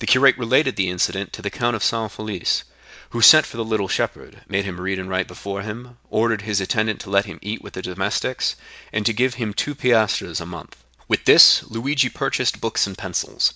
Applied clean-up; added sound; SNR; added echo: none; none; none; none.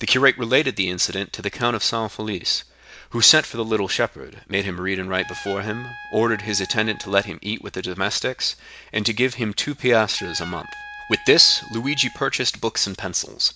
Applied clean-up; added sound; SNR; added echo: none; Trumpet; 18 dB; none.